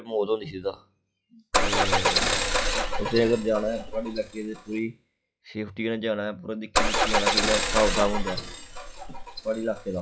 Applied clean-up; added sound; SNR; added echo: classical method log-MMSE.